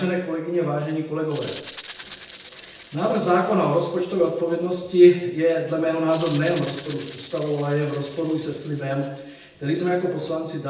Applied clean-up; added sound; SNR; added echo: none; Rattle (instrument); 11 dB; reverberation time 0.8 s.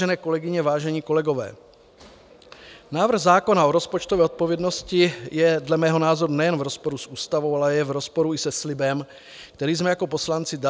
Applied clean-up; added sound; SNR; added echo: none; none; none; none.